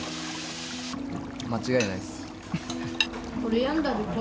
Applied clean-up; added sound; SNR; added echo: none; Stream; 16 dB; none.